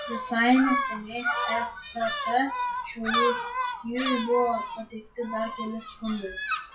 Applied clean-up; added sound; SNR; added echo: classical method WPE with log-MMSE.